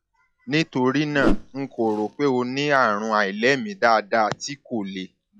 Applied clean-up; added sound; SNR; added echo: classical method log-MMSE.